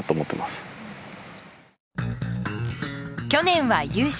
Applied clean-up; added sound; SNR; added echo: none; none; none; none.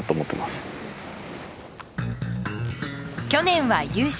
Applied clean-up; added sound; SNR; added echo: none; Waves, surf; 13 dB; none.